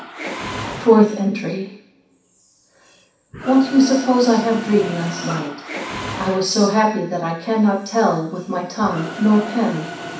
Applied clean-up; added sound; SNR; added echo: none; Mechanisms; 13 dB; reverberation time 0.6 s.